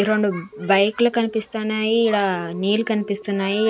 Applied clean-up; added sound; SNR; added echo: none; Telephone; 19 dB; none.